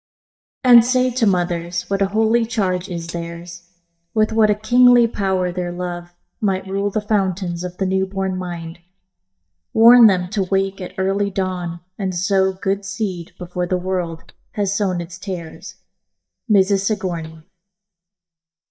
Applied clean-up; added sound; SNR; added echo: neural mask model DeepFilterNet 3.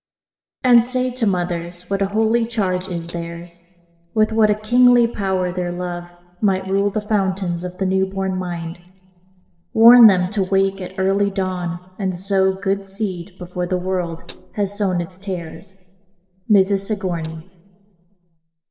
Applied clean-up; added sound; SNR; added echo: neural separator model SepFormer DNS4.